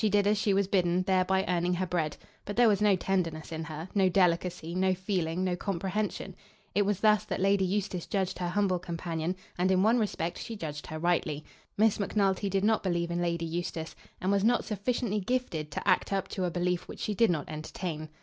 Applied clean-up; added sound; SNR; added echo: none; none; none; none.